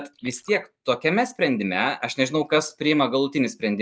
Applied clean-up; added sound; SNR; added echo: neural mask model DeepFilterNet 3.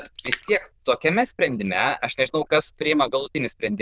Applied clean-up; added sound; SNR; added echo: neural diffusion model UNIVERSE++.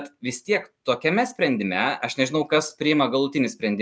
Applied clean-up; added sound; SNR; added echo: none; none; none; none.